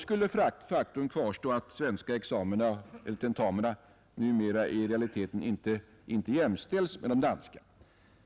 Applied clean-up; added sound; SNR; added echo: none; none; none; none.